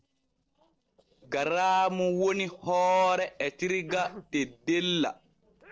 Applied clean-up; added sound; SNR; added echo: neural separator model SepFormer DNS4.